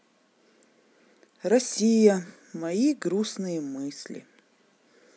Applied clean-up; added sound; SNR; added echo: none; none; none; none.